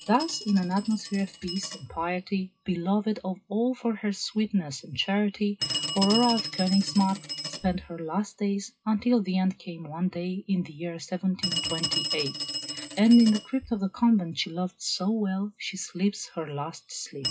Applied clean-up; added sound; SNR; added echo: classical method WPE with log-MMSE.